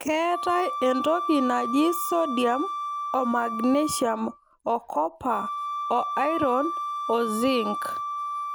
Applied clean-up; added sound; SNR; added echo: none; Wind instrument, woodwind instrument; 5 dB; none.